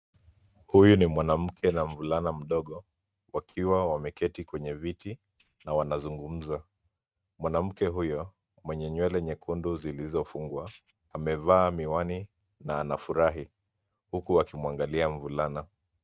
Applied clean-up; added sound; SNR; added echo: neural mask model RNNoise.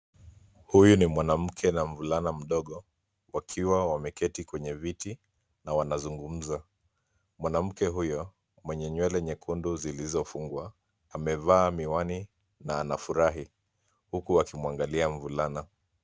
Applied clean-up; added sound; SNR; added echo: none; none; none; none.